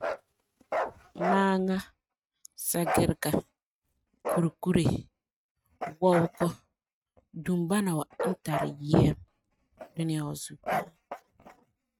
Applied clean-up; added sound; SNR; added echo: neural mask model RNNoise.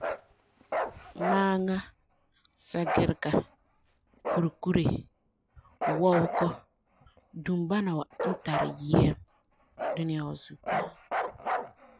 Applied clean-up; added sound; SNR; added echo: none; Bark; 5 dB; none.